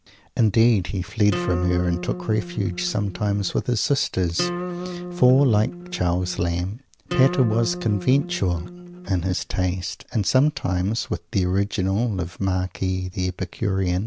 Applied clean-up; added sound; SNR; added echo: none; Acoustic guitar; 9 dB; none.